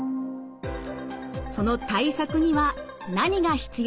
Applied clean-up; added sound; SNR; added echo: none; Bowed string instrument; 13 dB; none.